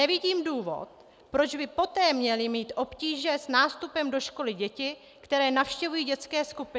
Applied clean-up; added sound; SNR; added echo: none; none; none; none.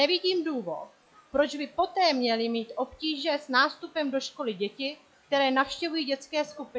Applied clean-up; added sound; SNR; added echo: classical method log-MMSE.